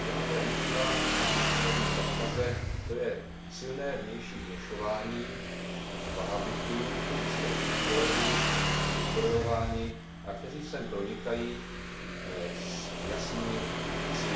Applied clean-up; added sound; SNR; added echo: none; Motorcycle / Engine; -4 dB; reverberation time 0.6 s.